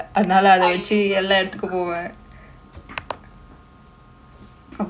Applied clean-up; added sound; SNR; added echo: none; none; none; none.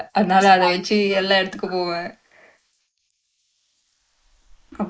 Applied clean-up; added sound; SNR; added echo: neural mask model Resemble Enhance denoiser.